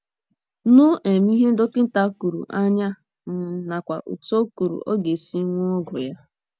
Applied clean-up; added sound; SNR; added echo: none; none; none; none.